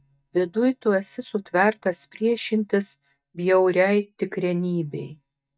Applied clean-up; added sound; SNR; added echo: neural mask model DeepFilterNet 3.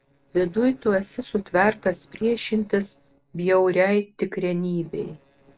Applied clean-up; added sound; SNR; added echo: neural separator model SepFormer DNS4.